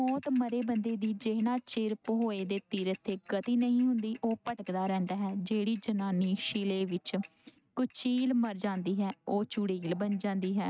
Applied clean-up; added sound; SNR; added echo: neural mask model RNNoise.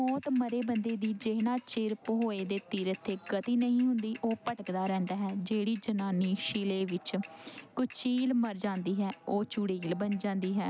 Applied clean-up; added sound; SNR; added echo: none; Mechanisms / Bicycle; 18 dB; none.